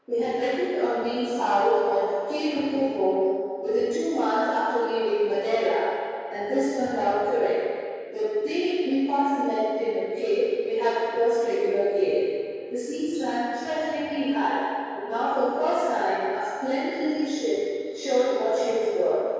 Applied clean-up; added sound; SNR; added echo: none; none; none; reverberation time 2.2 s.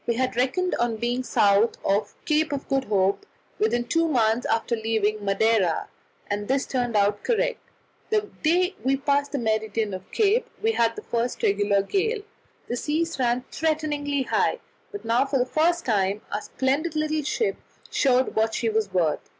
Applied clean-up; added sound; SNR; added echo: none; none; none; none.